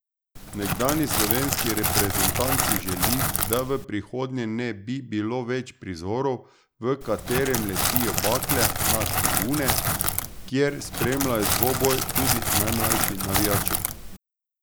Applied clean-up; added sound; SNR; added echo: none; Crackle; -3 dB; none.